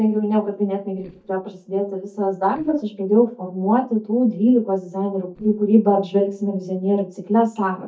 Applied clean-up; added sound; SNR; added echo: neural mask model DeepFilterNet 3.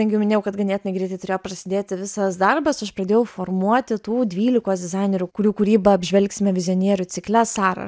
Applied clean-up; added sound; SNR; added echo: none; none; none; none.